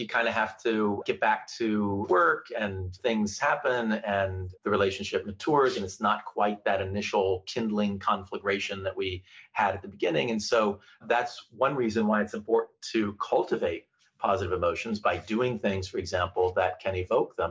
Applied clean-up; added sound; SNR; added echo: none; none; none; none.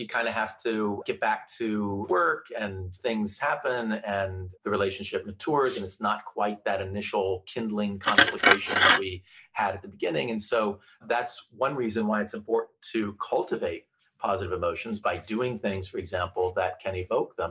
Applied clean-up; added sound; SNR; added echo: none; Glass; -4 dB; none.